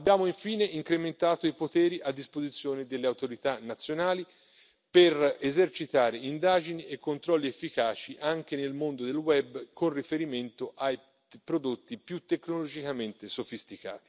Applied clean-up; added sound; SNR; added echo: none; none; none; none.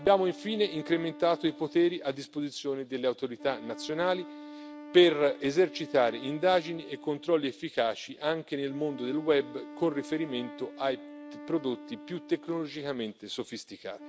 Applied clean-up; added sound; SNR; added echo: none; Wind instrument, woodwind instrument; 16 dB; none.